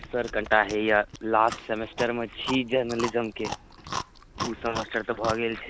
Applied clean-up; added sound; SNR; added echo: none; Chewing, mastication; 11 dB; none.